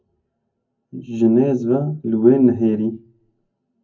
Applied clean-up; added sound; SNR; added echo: none; none; none; reverberation time 0.3 s.